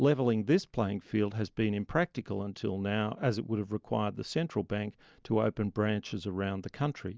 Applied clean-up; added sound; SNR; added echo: none; none; none; none.